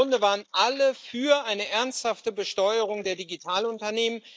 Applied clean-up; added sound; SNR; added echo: neural mask model Resemble Enhance denoiser.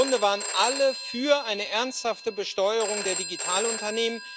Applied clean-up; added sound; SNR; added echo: none; Telephone; 7 dB; none.